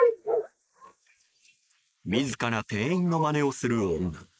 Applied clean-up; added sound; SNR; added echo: neural mask model Resemble Enhance denoiser.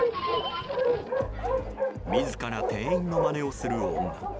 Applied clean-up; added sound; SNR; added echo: none; Bark; -3 dB; none.